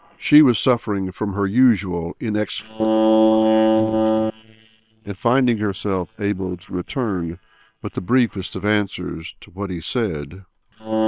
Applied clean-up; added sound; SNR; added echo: neural separator model SepFormer WHAM!.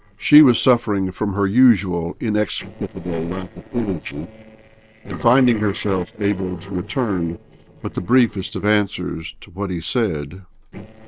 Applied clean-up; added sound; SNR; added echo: neural separator model SepFormer DNS4.